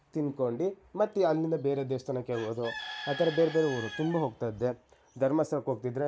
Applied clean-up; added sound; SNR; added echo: none; Bird / Chicken, rooster; 14 dB; none.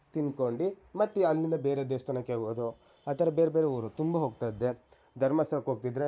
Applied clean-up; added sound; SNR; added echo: none; none; none; none.